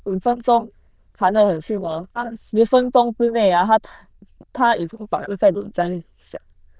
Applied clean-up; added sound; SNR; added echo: neural diffusion model UNIVERSE++.